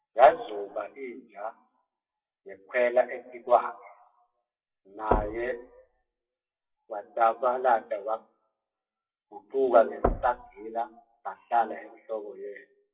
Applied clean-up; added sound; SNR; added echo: classical method WPE with log-MMSE.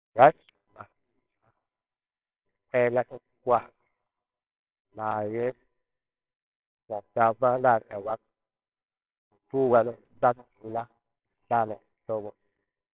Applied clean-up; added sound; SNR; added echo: neural separator model SepFormer WHAMR!.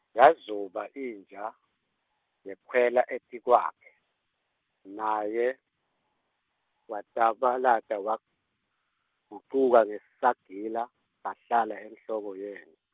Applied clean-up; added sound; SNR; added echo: none; none; none; none.